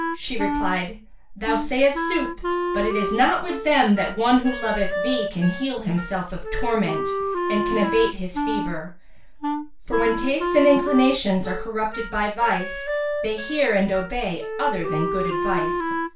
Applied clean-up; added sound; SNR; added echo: none; Wind instrument, woodwind instrument; 5 dB; reverberation time 0.3 s.